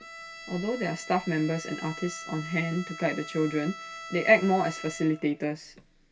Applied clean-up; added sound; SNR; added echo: none; Bowed string instrument; 14 dB; reverberation time 0.1 s.